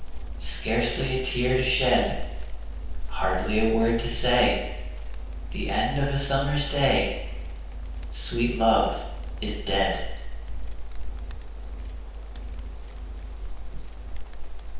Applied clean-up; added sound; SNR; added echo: none; Insect; 6 dB; reverberation time 0.9 s.